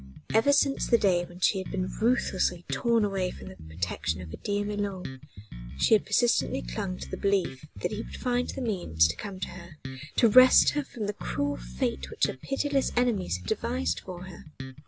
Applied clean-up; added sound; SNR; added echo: none; Bass guitar; 11 dB; none.